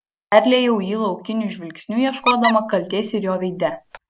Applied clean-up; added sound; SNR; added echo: none; Squeak; 8 dB; none.